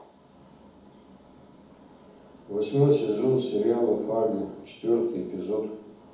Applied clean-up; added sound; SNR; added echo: none; none; none; reverberation time 1.2 s.